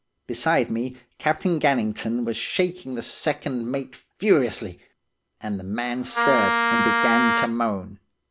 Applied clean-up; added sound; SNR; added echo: none; Wind instrument, woodwind instrument; -3 dB; none.